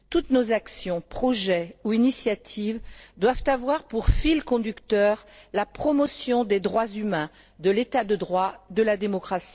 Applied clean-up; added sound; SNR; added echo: neural separator model SepFormer DNS4.